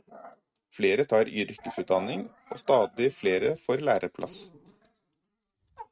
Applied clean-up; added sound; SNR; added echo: neural mask model RNNoise.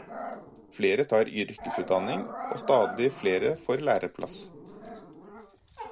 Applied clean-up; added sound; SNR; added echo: none; Growling; 12 dB; none.